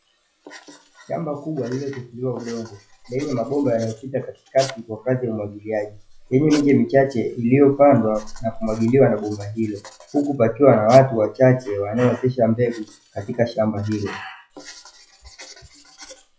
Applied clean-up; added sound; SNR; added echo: classical method log-MMSE.